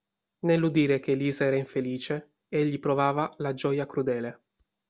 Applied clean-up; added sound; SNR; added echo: none; none; none; none.